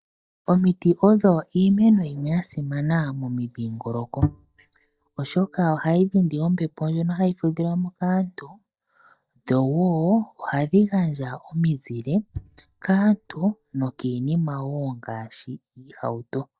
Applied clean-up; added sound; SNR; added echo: neural mask model DeepFilterNet 3.